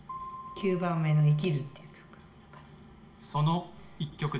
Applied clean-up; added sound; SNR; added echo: none; Piano; 18 dB; reverberation time 1.5 s.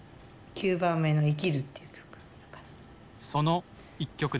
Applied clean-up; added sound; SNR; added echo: none; none; none; none.